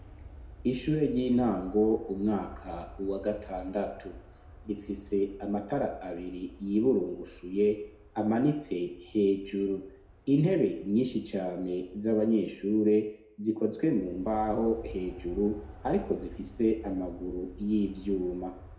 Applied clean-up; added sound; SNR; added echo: none; Aircraft; 19 dB; reverberation time 0.5 s.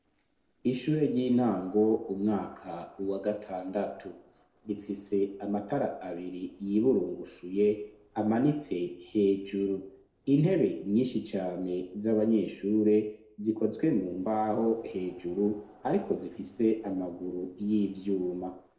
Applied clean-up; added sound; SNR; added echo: neural separator model SepFormer DNS4.